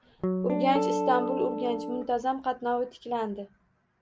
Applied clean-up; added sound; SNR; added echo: none; Guitar; 0 dB; none.